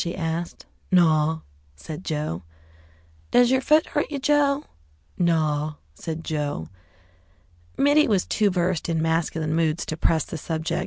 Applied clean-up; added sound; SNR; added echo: none; none; none; none.